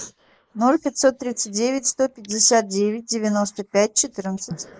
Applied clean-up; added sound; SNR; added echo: neural mask model Resemble Enhance denoiser.